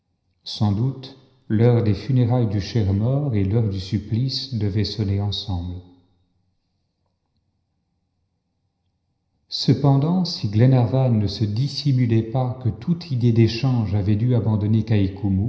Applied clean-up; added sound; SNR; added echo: none; none; none; reverberation time 0.9 s.